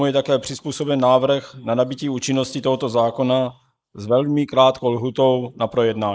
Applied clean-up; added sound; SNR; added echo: neural mask model Resemble Enhance denoiser.